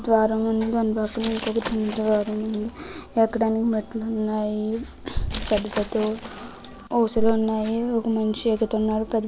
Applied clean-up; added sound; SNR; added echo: none; Glass; 15 dB; none.